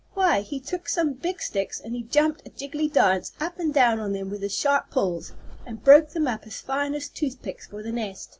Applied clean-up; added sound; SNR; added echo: none; none; none; none.